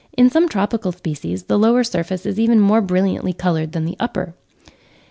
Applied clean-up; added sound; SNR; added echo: none; none; none; none.